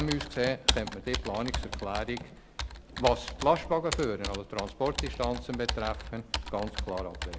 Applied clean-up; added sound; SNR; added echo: none; Computer keyboard; 4 dB; none.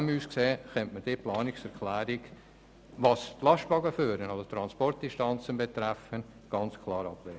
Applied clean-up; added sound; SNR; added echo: none; none; none; none.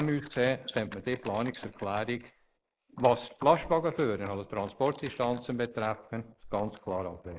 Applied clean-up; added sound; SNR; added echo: neural mask model Resemble Enhance denoiser.